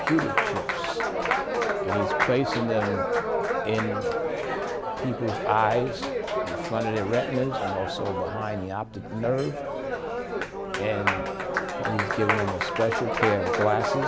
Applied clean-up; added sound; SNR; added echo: none; Applause; -1 dB; none.